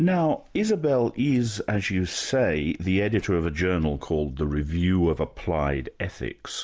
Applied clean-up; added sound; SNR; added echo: none; none; none; none.